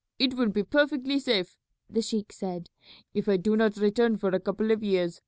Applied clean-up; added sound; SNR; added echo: none; none; none; none.